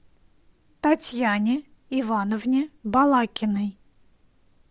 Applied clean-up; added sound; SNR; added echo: none; none; none; none.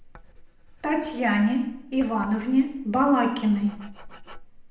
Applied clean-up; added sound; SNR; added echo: none; Writing; 20 dB; reverberation time 0.7 s.